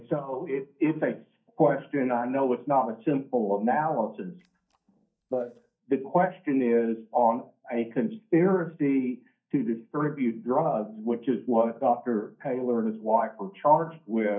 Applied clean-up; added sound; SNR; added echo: neural mask model DeepFilterNet 3.